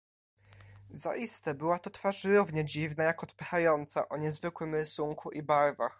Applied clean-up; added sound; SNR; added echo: none; none; none; none.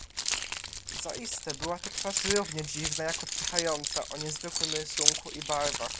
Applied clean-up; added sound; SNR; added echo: none; Keys jangling; -3 dB; none.